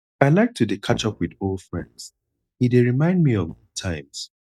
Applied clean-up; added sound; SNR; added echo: neural mask model DeepFilterNet 3.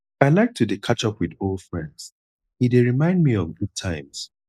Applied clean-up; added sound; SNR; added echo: neural mask model Resemble Enhance denoiser.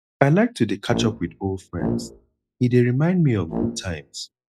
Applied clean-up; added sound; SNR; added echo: classical method log-MMSE.